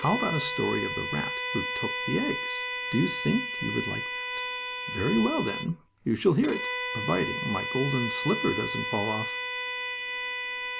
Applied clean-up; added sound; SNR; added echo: none; Bowed string instrument; 3 dB; none.